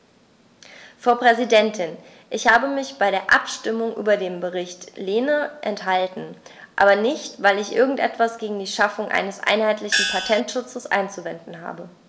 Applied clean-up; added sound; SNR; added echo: none; Gong; 1 dB; none.